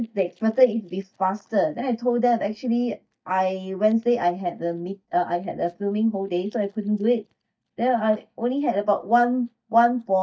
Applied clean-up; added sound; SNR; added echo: neural mask model DeepFilterNet 3.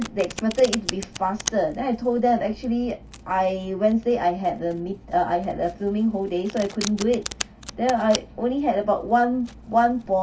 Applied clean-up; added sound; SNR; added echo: none; Domestic sounds, home sounds; 15 dB; reverberation time 0.2 s.